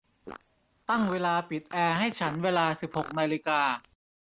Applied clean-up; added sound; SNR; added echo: none; Fart; 19 dB; none.